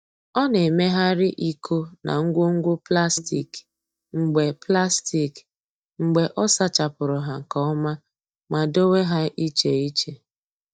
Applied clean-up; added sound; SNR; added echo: neural mask model DeepFilterNet 3.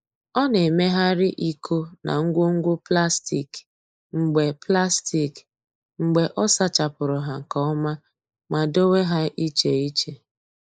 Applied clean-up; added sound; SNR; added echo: neural mask model Resemble Enhance denoiser.